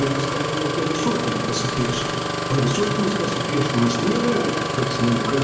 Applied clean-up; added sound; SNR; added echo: none; Engine starting; 2 dB; reverberation time 1.2 s.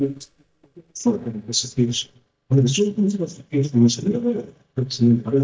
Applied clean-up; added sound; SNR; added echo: neural mask model DeepFilterNet 3.